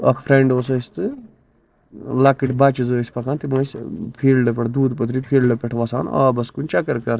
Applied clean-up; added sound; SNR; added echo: neural separator model SepFormer DNS4.